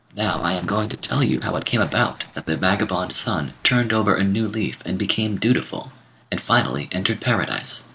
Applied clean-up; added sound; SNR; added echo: neural separator model SepFormer DNS4.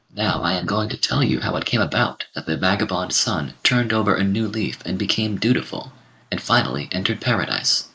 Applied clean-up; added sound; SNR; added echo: neural mask model Resemble Enhance denoiser.